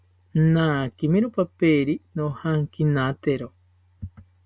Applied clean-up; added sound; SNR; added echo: none; none; none; none.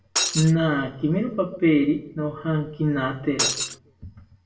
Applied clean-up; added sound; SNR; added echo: none; Shatter; 1 dB; reverberation time 0.6 s.